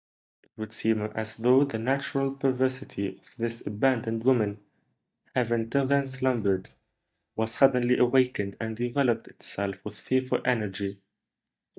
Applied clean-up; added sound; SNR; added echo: neural mask model DeepFilterNet 3.